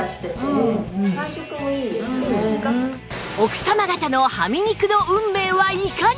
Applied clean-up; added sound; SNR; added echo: none; none; none; none.